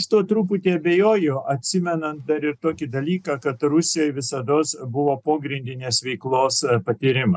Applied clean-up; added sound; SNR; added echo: none; none; none; none.